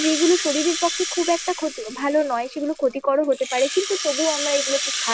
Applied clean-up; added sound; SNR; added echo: none; Rattle (instrument); 6 dB; none.